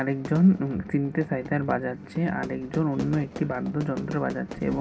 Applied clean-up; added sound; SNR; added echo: none; Fire / Fireworks; 15 dB; reverberation time 0.3 s.